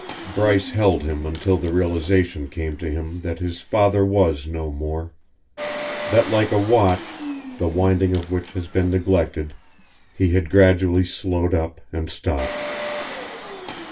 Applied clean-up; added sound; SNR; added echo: none; Engine; 13 dB; reverberation time 0.1 s.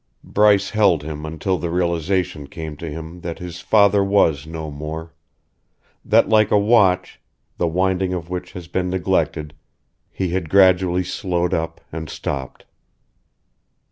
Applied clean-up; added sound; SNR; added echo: none; none; none; none.